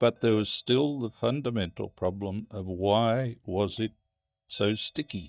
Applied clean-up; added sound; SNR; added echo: neural mask model DeepFilterNet 3.